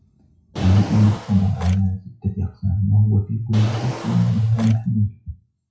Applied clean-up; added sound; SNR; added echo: classical method WPE with log-MMSE.